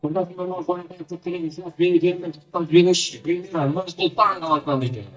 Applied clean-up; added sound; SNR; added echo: neural mask model DeepFilterNet 3.